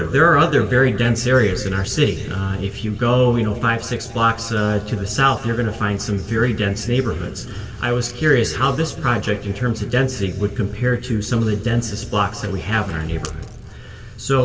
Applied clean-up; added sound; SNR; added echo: none; none; none; reverberation time 1.8 s.